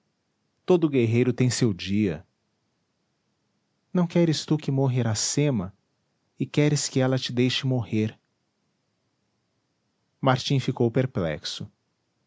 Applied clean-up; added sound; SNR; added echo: none; none; none; none.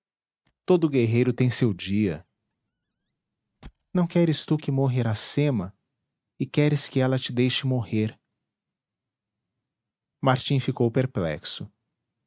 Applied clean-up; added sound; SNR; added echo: neural mask model RNNoise.